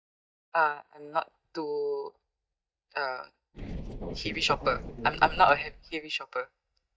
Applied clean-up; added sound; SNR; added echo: neural mask model DeepFilterNet 3.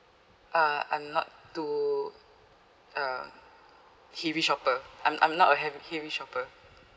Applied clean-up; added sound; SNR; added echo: none; none; none; none.